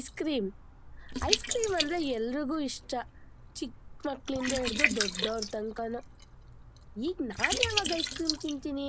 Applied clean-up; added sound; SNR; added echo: none; Liquid; 1 dB; none.